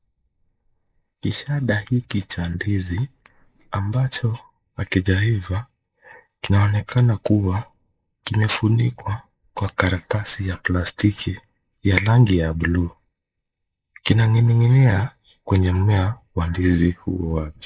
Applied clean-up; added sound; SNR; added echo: neural mask model Resemble Enhance denoiser.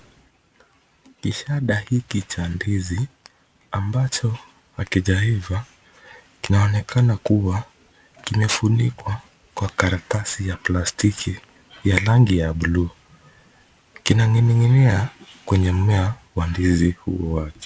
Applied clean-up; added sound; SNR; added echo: none; none; none; none.